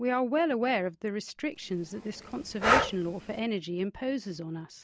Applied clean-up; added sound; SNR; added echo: none; Breathing; 0 dB; none.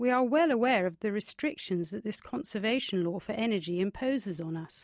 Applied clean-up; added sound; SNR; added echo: none; none; none; none.